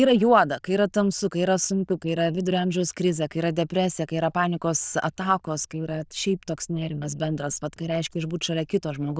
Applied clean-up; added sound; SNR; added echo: neural diffusion model UNIVERSE++.